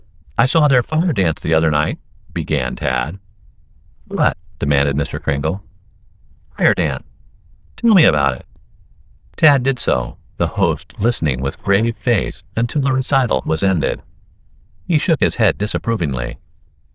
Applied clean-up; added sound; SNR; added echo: neural diffusion model UNIVERSE++.